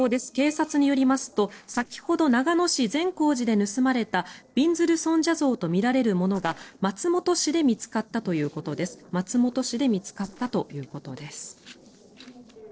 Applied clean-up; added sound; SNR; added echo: neural separator model SepFormer DNS4.